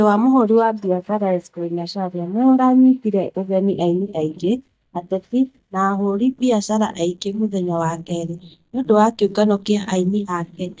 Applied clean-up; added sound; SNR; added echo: neural mask model DeepFilterNet 3.